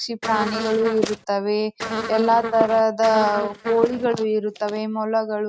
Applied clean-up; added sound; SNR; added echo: neural mask model RNNoise.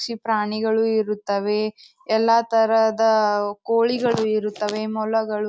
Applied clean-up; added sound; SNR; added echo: none; none; none; none.